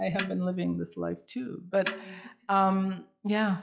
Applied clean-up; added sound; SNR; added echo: classical method log-MMSE.